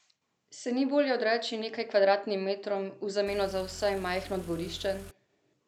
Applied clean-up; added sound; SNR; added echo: none; Car; 16 dB; none.